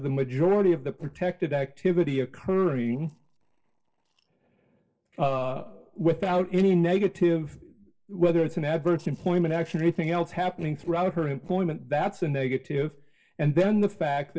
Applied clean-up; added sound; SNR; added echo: neural separator model SepFormer DNS4.